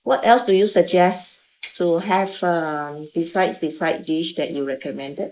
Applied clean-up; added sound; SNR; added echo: neural mask model Resemble Enhance denoiser.